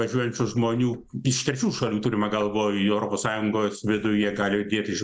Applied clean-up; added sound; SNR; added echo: neural separator model SepFormer DNS4.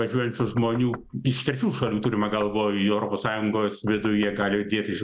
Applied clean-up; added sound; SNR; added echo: none; Knock; 19 dB; none.